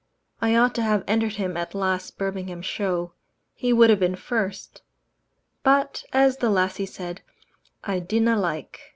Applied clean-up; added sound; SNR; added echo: none; none; none; none.